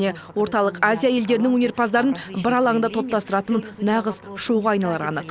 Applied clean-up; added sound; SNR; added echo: none; none; none; none.